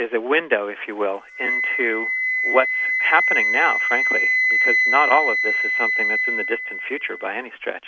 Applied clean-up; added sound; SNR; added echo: none; Wind instrument, woodwind instrument; -2 dB; none.